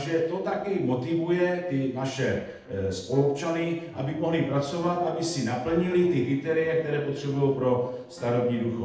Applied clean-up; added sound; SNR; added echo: neural separator model SepFormer DNS4.